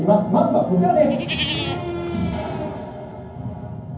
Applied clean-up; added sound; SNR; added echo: none; Livestock, farm animals, working animals; 7 dB; reverberation time 0.9 s.